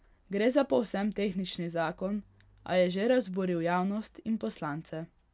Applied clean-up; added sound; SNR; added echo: none; none; none; none.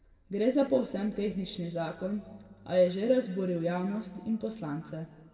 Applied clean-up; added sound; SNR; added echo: none; none; none; reverberation time 1.5 s.